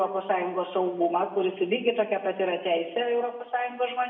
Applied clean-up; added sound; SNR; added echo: none; none; none; reverberation time 0.7 s.